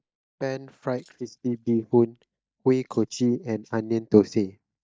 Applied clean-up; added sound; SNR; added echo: neural mask model DeepFilterNet 3.